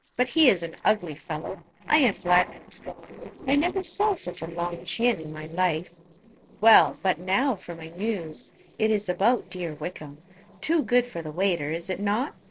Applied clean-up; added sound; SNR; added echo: neural separator model SepFormer DNS4.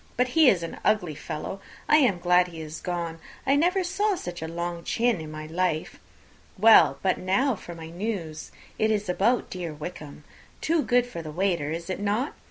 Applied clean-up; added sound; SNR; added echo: none; none; none; none.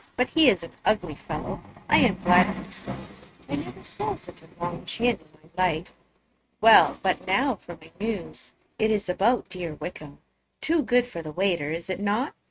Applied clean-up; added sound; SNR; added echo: neural mask model RNNoise.